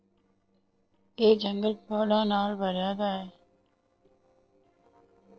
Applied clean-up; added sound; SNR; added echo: neural separator model SepFormer DNS4.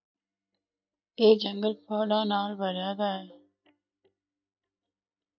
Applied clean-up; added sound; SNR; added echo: neural mask model DeepFilterNet 3.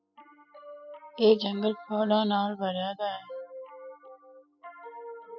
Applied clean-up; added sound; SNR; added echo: classical method spectral subtraction.